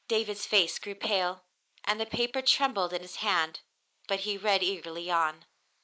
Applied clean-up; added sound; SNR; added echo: neural mask model Resemble Enhance denoiser.